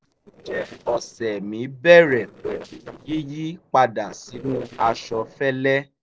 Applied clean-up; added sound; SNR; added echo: neural separator model SepFormer DNS4.